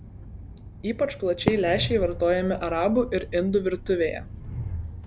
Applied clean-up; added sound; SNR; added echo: none; Fireworks + Train; 8 dB; none.